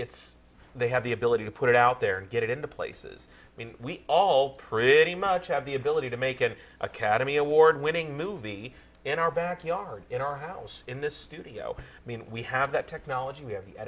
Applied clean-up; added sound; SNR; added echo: none; none; none; none.